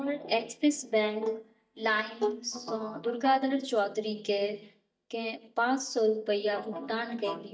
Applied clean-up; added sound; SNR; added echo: neural mask model DeepFilterNet 3.